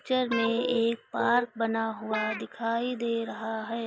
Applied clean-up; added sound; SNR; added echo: none; Guitar; 6 dB; none.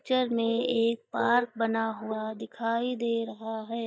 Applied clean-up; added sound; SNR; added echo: neural mask model DeepFilterNet 3.